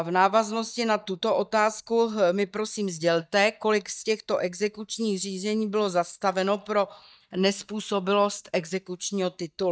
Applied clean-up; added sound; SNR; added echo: neural mask model DeepFilterNet 3.